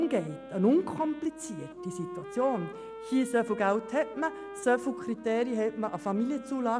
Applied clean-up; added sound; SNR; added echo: none; Wind instrument, woodwind instrument; 13 dB; none.